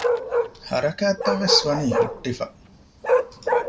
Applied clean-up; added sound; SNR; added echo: none; Bark; -1 dB; none.